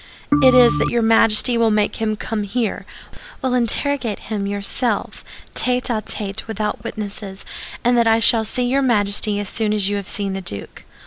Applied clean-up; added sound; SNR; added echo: none; Organ; 2 dB; none.